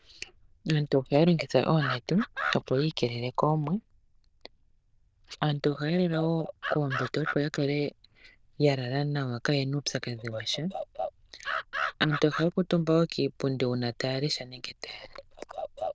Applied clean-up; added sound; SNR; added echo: neural diffusion model UNIVERSE++.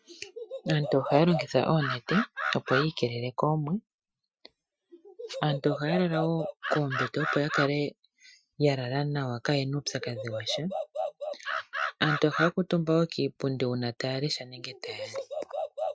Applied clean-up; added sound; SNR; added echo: classical method Wiener filter.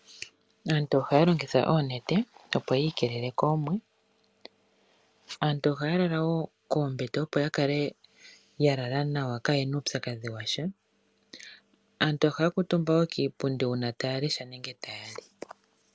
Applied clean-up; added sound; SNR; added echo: none; none; none; none.